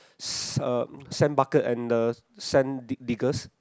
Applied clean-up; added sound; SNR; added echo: none; none; none; none.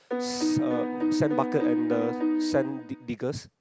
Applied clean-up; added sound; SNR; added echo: none; Piano; -4 dB; none.